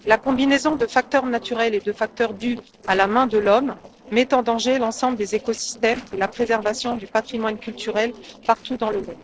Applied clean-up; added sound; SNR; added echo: neural separator model SepFormer DNS4.